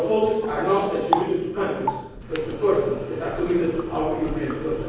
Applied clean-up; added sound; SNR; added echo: none; Water tap, faucet; 8 dB; reverberation time 1.3 s.